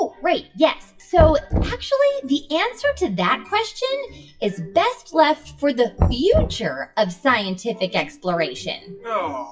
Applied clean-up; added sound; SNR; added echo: classical method WPE with log-MMSE.